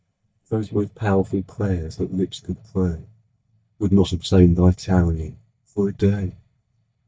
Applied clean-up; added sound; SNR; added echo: neural mask model DeepFilterNet 3.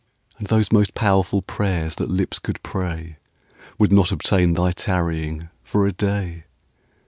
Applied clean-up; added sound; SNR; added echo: none; none; none; none.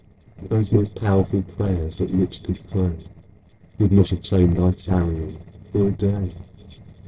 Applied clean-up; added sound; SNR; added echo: neural separator model SepFormer DNS4.